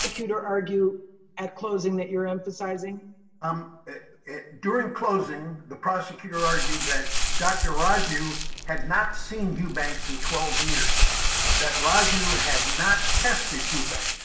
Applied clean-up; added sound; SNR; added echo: none; Crumpling, crinkling; -2 dB; reverberation time 0.8 s.